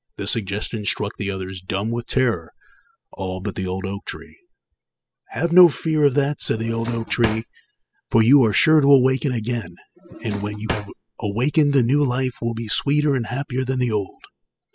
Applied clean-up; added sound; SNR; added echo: classical method spectral subtraction.